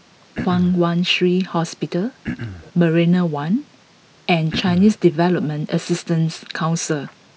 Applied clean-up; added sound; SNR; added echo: none; Cough; 9 dB; none.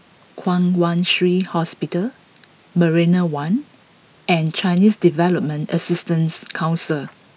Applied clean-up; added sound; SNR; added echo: none; none; none; none.